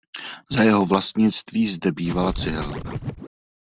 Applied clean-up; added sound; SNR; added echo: none; Scratching (performance technique); 8 dB; none.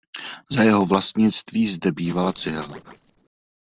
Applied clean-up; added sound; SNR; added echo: neural separator model SepFormer DNS4.